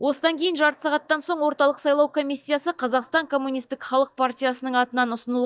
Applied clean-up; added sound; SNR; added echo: neural mask model DeepFilterNet 3.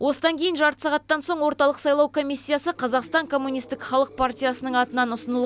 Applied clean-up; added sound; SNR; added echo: none; none; none; none.